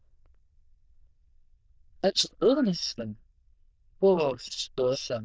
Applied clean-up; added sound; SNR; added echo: neural diffusion model UNIVERSE++.